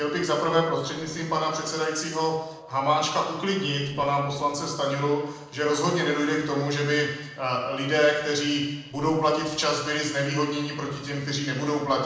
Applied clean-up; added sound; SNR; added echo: neural separator model SepFormer DNS4.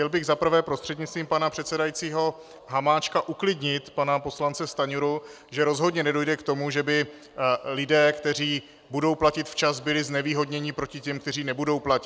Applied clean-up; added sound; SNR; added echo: none; none; none; none.